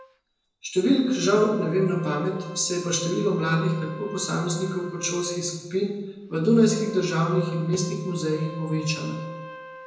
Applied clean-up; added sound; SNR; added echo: none; Wind instrument, woodwind instrument; 17 dB; reverberation time 1.0 s.